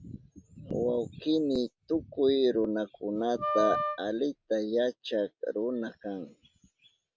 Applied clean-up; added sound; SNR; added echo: none; Wind instrument, woodwind instrument; 4 dB; none.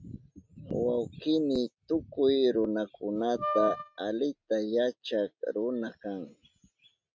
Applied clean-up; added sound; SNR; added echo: neural mask model RNNoise.